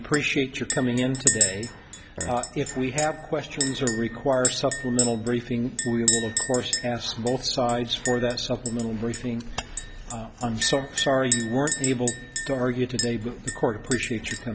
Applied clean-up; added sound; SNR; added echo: none; Chink, clink; 3 dB; none.